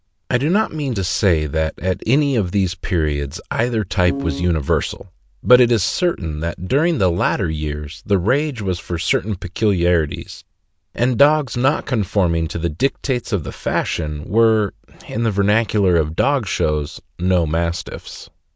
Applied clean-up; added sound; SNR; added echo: none; Piano; 5 dB; none.